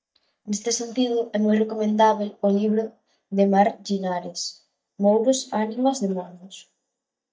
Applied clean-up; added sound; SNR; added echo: neural mask model DeepFilterNet 3.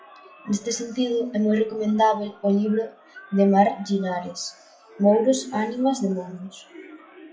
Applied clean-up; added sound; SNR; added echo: classical method WPE with log-MMSE.